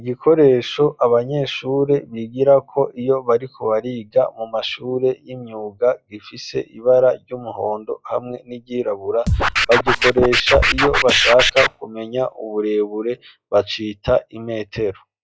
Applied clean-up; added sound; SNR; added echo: classical method log-MMSE.